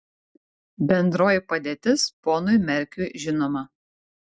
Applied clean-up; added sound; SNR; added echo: none; none; none; none.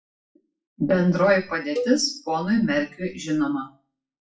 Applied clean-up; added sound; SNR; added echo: classical method WPE with log-MMSE.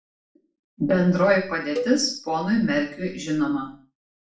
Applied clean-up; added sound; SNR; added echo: none; Cowbell; 12 dB; reverberation time 0.4 s.